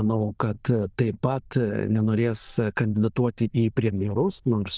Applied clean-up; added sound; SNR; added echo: neural diffusion model UNIVERSE++.